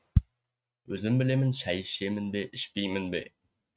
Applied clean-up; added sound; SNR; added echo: neural mask model RNNoise.